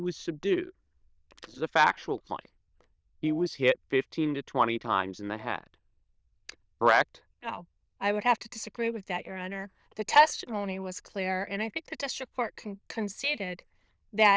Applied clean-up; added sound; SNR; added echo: neural diffusion model UNIVERSE++.